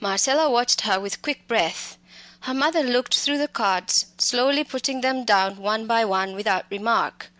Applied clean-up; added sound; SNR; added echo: none; none; none; none.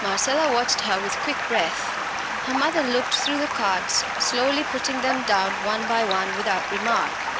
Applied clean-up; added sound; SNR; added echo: none; Stream; 2 dB; none.